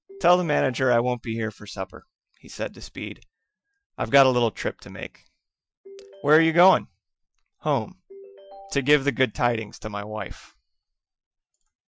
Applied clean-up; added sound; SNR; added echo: classical method Wiener filter.